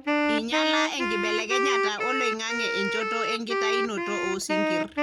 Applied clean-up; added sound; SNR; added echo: none; Wind instrument, woodwind instrument; -4 dB; none.